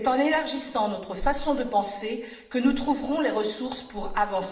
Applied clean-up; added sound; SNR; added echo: none; none; none; reverberation time 0.9 s.